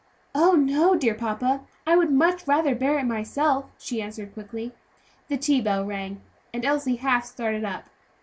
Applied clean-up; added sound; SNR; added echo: none; none; none; none.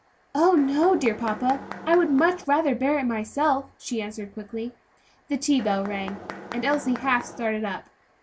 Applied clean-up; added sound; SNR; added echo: none; Mechanisms; 13 dB; none.